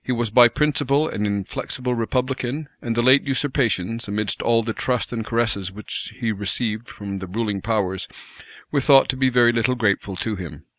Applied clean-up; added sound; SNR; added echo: none; none; none; none.